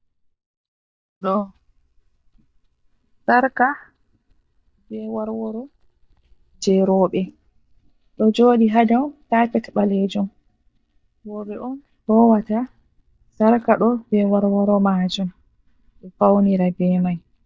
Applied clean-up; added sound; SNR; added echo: neural mask model DeepFilterNet 3.